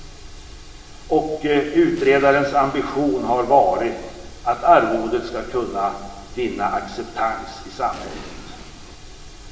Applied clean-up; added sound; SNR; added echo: none; Explosion; 19 dB; reverberation time 1.2 s.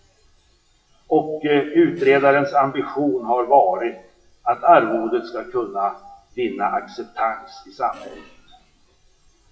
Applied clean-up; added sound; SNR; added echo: classical method WPE with log-MMSE.